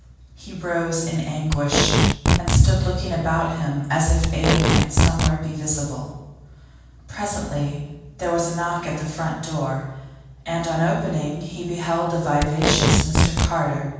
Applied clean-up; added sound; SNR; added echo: none; Packing tape, duct tape; -3 dB; reverberation time 1.2 s.